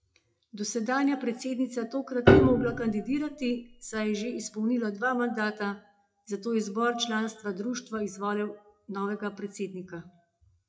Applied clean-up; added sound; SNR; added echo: classical method WPE with log-MMSE.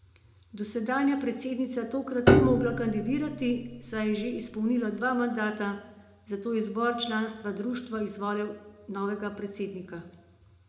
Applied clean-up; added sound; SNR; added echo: none; Piano; -2 dB; reverberation time 0.6 s.